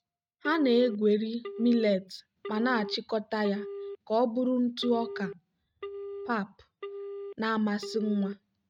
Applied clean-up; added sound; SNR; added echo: neural mask model RNNoise.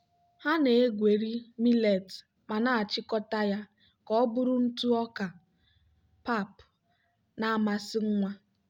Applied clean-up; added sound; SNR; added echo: none; none; none; none.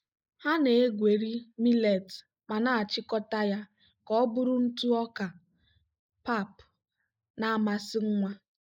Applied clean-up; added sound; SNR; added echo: neural mask model Resemble Enhance denoiser.